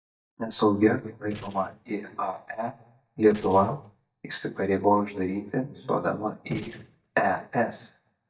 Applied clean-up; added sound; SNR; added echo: neural mask model DeepFilterNet 3.